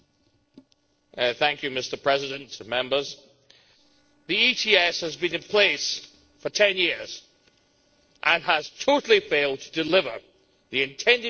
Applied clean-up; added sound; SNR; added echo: neural separator model SepFormer DNS4.